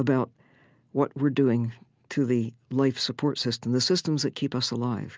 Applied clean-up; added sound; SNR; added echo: none; none; none; none.